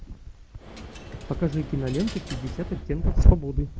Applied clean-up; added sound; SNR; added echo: none; Musical instrument + Coin (dropping); 16 dB; none.